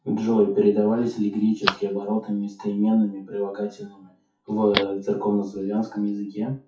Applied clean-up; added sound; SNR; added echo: classical method WPE with log-MMSE.